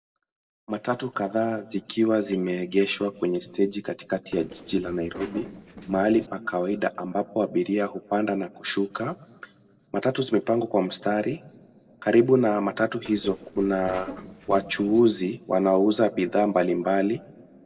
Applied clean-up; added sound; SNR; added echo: neural separator model SepFormer DNS4.